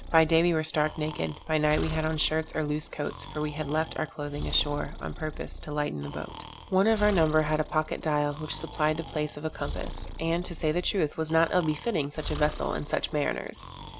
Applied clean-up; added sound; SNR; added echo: none; Breathing; 11 dB; none.